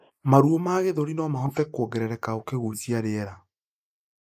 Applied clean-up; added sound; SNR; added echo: neural mask model Resemble Enhance denoiser.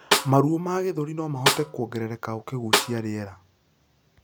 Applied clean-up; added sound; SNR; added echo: none; Snare drum; 1 dB; none.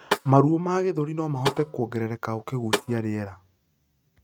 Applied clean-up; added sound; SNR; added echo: neural mask model RNNoise.